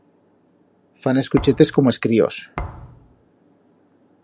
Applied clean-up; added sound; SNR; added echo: none; Thump, thud; 13 dB; none.